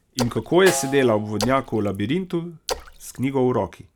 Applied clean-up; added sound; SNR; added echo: none; Snare drum + Splash, splatter; 11 dB; none.